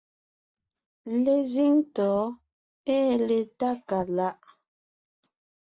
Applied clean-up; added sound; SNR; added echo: neural mask model DeepFilterNet 3.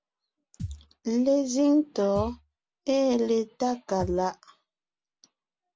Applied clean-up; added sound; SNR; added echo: none; Thump, thud; 14 dB; none.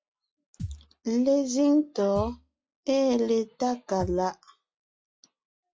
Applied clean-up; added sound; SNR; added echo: classical method log-MMSE.